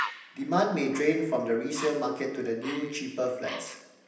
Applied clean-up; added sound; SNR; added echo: none; Bird; 12 dB; reverberation time 0.9 s.